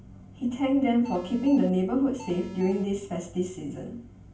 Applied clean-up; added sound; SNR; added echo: none; Alarm; 15 dB; reverberation time 0.3 s.